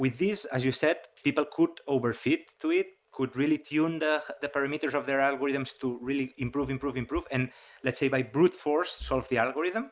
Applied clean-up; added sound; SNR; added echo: none; none; none; none.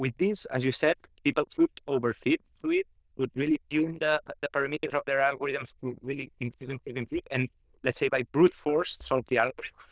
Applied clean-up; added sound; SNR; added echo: neural diffusion model UNIVERSE++.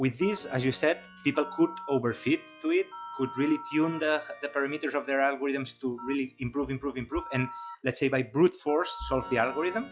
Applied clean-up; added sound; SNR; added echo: classical method log-MMSE.